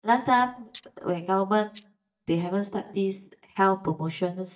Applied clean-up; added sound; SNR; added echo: neural mask model DeepFilterNet 3.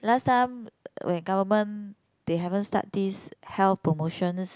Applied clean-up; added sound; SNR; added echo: none; none; none; none.